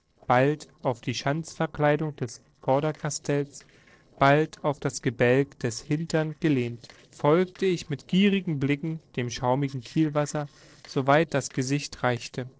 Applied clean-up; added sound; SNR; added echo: neural separator model SepFormer DNS4.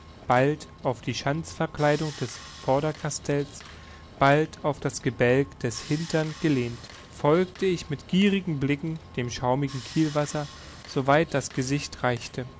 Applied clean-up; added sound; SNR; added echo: none; Sawing; 18 dB; none.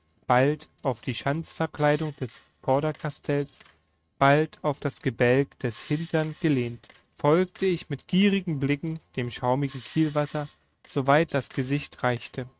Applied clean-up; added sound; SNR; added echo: neural mask model RNNoise.